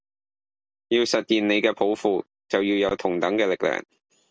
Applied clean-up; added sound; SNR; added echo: none; none; none; none.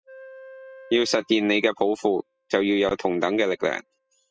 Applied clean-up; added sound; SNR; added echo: classical method spectral subtraction.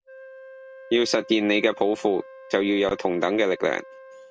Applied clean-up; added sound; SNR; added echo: none; Wind instrument, woodwind instrument; 20 dB; none.